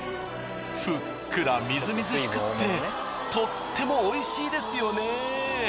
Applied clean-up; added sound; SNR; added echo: none; none; none; none.